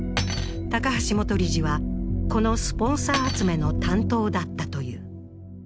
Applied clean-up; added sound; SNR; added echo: none; Cutlery, silverware; 13 dB; none.